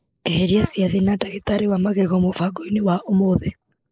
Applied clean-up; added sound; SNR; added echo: neural mask model Resemble Enhance denoiser.